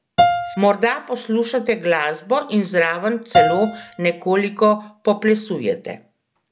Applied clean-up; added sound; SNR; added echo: none; Piano; 5 dB; none.